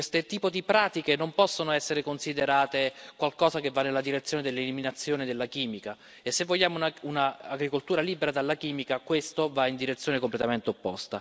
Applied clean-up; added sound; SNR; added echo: none; none; none; none.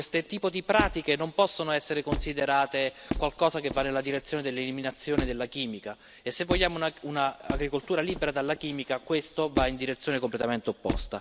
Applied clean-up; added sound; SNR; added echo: none; Squeak; 6 dB; none.